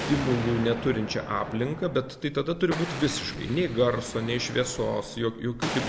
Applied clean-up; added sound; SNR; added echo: none; Explosion; 9 dB; none.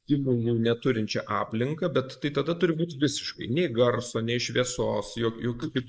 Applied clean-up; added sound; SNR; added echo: neural mask model Resemble Enhance denoiser.